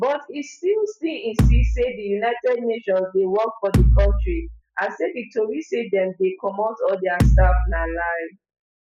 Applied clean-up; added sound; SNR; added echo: classical method spectral subtraction.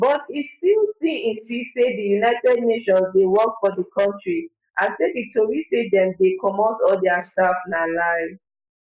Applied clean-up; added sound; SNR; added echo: neural mask model Resemble Enhance denoiser.